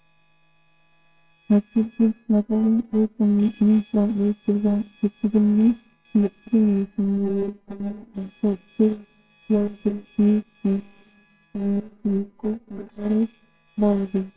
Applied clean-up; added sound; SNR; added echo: neural separator model SepFormer WHAMR!.